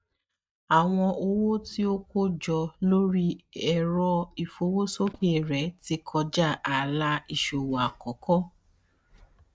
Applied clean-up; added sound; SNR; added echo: neural mask model DeepFilterNet 3.